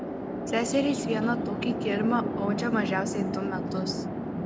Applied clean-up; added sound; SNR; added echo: none; Chatter / Traffic noise, roadway noise / Train; 1 dB; none.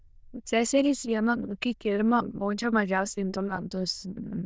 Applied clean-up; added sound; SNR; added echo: neural diffusion model UNIVERSE++.